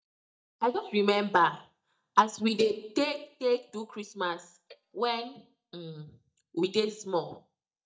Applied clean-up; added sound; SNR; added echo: neural mask model DeepFilterNet 3.